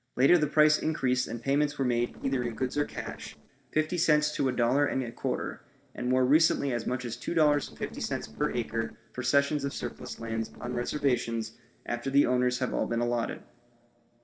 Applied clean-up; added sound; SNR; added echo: neural separator model SepFormer DNS4.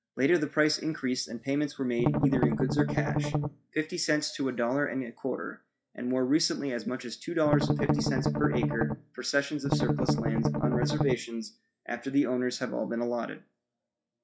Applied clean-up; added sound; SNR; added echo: classical method WPE with log-MMSE.